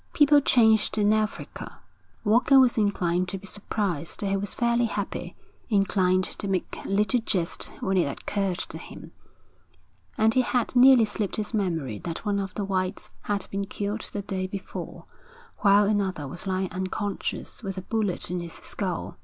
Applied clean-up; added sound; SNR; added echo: none; none; none; none.